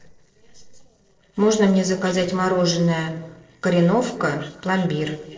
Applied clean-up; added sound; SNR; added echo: neural separator model SepFormer DNS4.